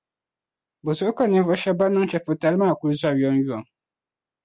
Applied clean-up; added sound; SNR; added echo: none; none; none; none.